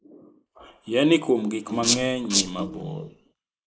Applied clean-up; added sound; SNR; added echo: neural mask model Resemble Enhance denoiser.